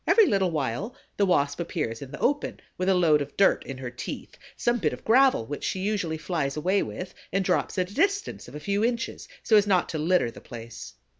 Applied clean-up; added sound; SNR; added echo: none; none; none; none.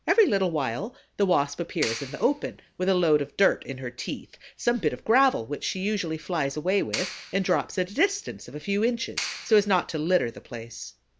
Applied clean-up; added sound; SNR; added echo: none; Clapping; 13 dB; none.